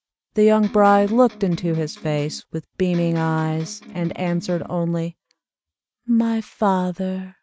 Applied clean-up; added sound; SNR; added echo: neural mask model RNNoise.